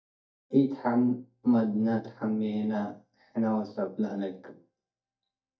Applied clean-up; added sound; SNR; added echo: neural mask model DeepFilterNet 3.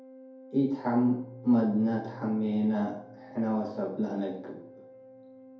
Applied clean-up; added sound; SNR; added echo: none; Organ; 20 dB; reverberation time 2.4 s.